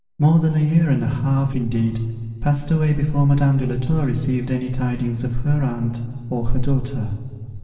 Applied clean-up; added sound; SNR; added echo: neural separator model SepFormer DNS4.